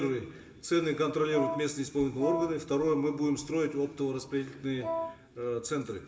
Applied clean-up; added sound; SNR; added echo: none; Wind instrument, woodwind instrument; 6 dB; reverberation time 2.2 s.